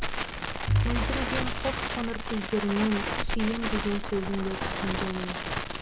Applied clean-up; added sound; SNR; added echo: none; Crackle + Bowed string instrument; -2 dB; none.